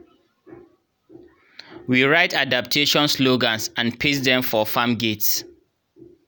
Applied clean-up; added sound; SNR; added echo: none; none; none; none.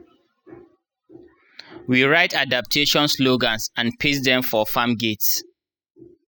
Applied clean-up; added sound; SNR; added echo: classical method spectral subtraction.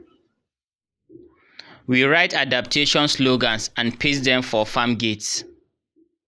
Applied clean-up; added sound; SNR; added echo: neural mask model Resemble Enhance denoiser.